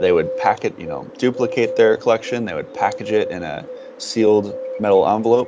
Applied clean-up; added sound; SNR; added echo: none; Bird; 11 dB; none.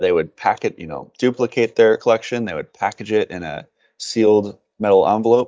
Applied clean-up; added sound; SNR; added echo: neural mask model DeepFilterNet 3.